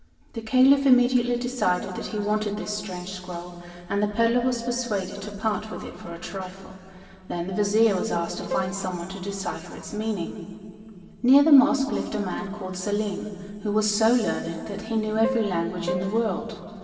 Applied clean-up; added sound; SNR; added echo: none; Keyboard (musical); 7 dB; reverberation time 2.3 s.